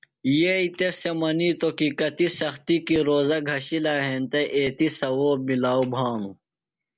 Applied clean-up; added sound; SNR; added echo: none; none; none; none.